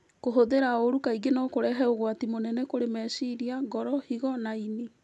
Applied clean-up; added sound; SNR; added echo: none; none; none; none.